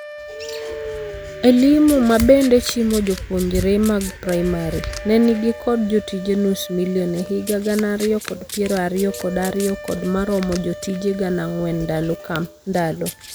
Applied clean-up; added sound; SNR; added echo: none; Domestic sounds, home sounds + Wind instrument, woodwind instrument; 15 dB; none.